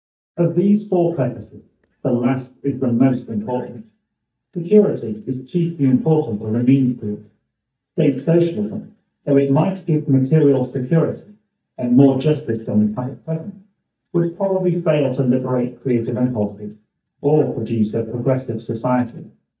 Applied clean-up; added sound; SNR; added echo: neural mask model DeepFilterNet 3.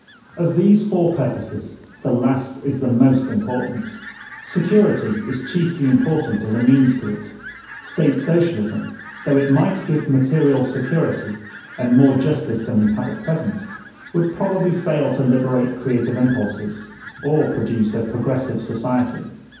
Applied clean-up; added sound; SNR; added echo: none; Fowl; 20 dB; reverberation time 0.9 s.